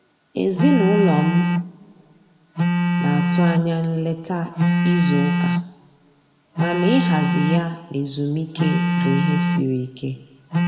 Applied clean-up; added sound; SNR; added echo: none; Telephone; -2 dB; reverberation time 1.3 s.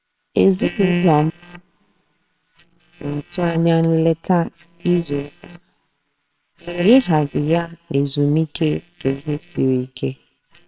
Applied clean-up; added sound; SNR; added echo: neural separator model SepFormer WHAMR!.